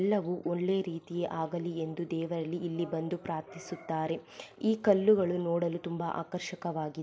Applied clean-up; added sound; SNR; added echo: none; none; none; none.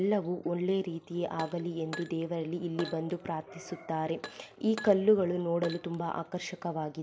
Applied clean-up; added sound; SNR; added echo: none; Glass; 17 dB; none.